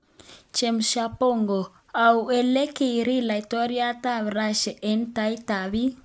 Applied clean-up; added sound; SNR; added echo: none; none; none; none.